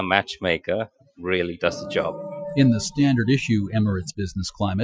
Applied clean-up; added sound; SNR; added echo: classical method Wiener filter.